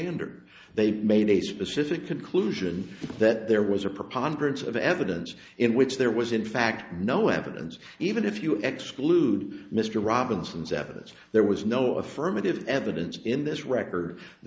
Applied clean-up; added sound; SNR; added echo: none; none; none; none.